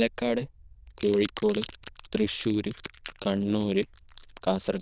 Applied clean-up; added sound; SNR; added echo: neural diffusion model UNIVERSE++.